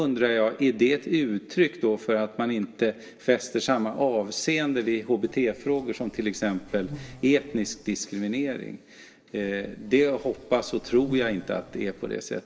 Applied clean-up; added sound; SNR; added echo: none; Insect; 19 dB; reverberation time 0.9 s.